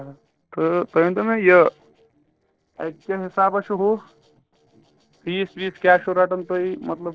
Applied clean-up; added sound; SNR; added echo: neural separator model SepFormer DNS4.